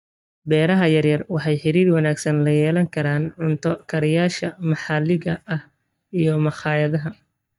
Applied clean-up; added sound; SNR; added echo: neural mask model DeepFilterNet 3.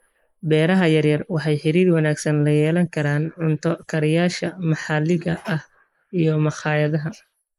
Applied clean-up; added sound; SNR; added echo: neural mask model Resemble Enhance denoiser.